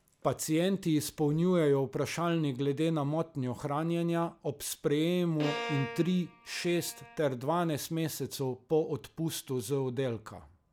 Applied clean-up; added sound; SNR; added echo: none; Bowed string instrument; 10 dB; none.